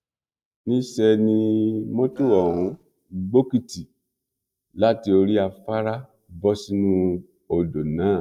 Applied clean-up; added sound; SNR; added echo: neural mask model DeepFilterNet 3.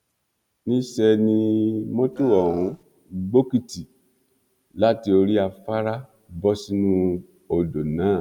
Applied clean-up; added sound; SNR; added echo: none; Burping, eructation; 19 dB; none.